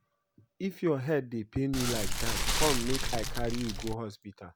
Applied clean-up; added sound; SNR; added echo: none; Fire; -3 dB; none.